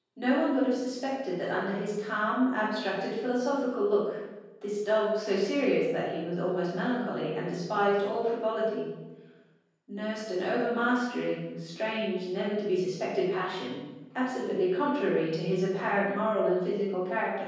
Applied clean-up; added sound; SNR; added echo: none; none; none; reverberation time 1.3 s.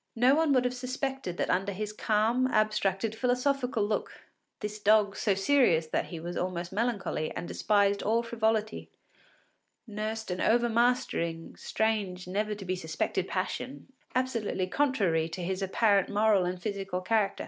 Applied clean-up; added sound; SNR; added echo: none; none; none; none.